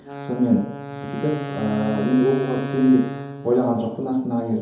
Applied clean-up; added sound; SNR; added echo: none; Wind instrument, woodwind instrument; 9 dB; reverberation time 2.8 s.